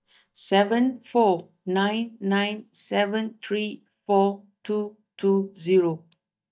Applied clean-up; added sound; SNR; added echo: neural mask model DeepFilterNet 3.